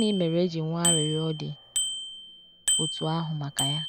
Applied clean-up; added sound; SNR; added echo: none; Bicycle bell; 2 dB; none.